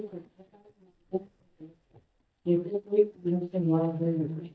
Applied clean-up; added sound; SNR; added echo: neural mask model DeepFilterNet 3.